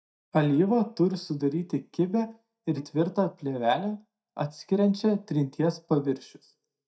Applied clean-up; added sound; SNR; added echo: neural mask model DeepFilterNet 3.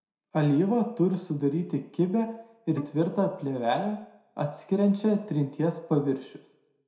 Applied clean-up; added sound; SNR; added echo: none; Bowed string instrument; 16 dB; reverberation time 0.5 s.